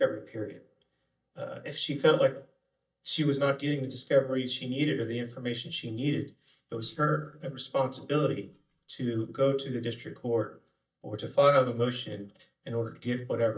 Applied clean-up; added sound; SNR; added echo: neural mask model DeepFilterNet 3.